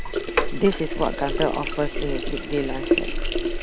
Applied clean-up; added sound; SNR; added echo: none; Sink (filling or washing); -2 dB; none.